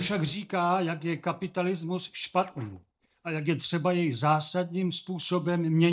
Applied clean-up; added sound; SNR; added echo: neural mask model DeepFilterNet 3.